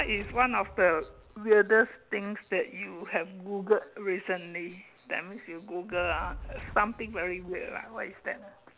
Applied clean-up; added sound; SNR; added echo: none; Fire; 18 dB; none.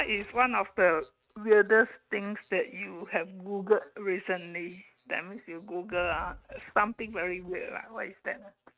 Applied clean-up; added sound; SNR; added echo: neural mask model RNNoise.